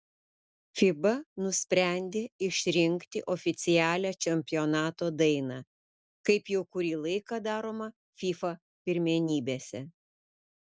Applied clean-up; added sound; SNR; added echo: none; none; none; none.